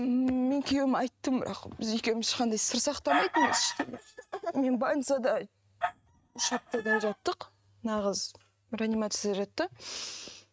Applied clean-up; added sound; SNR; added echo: neural mask model RNNoise.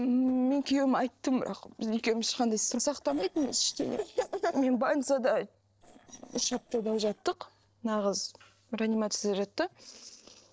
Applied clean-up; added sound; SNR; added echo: neural separator model SepFormer DNS4.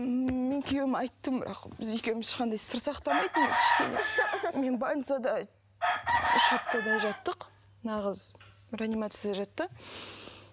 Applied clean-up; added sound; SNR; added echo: none; Chicken, rooster; -2 dB; none.